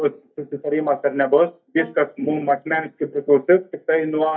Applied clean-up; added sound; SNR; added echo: neural mask model DeepFilterNet 3.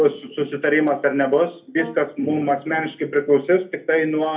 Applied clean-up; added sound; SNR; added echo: none; Brass instrument; 19 dB; reverberation time 0.3 s.